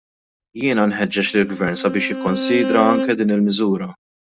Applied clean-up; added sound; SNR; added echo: neural mask model RNNoise.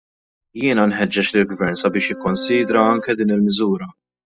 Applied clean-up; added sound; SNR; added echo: classical method spectral subtraction.